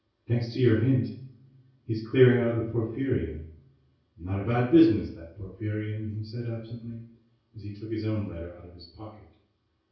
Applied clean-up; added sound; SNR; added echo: none; none; none; reverberation time 0.6 s.